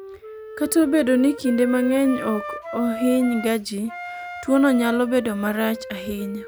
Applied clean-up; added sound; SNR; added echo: none; Wind instrument, woodwind instrument; 12 dB; none.